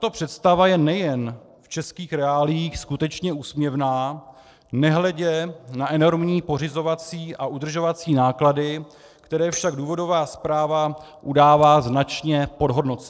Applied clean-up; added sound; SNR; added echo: neural separator model SepFormer DNS4.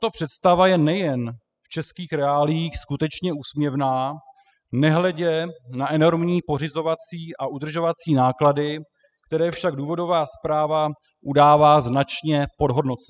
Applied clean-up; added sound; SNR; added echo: classical method spectral subtraction.